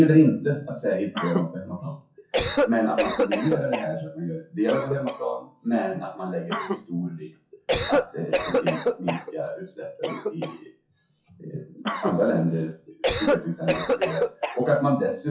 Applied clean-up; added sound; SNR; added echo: classical method WPE with log-MMSE.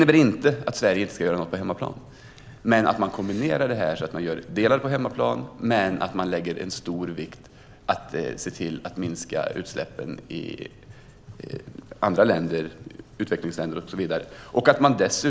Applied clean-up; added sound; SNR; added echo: none; none; none; none.